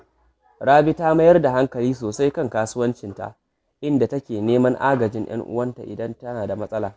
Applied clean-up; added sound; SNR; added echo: none; none; none; none.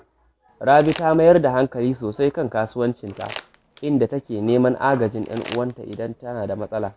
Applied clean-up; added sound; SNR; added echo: none; Crumpling, crinkling; 19 dB; none.